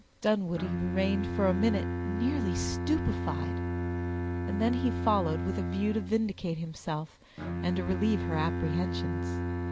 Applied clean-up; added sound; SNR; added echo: none; Bowed string instrument; 2 dB; none.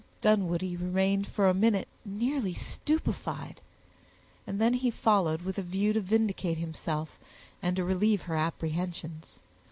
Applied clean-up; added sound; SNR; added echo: none; none; none; none.